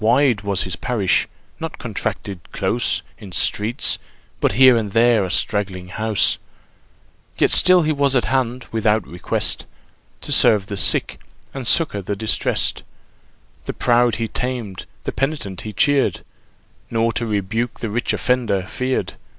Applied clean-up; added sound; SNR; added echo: neural mask model Resemble Enhance denoiser.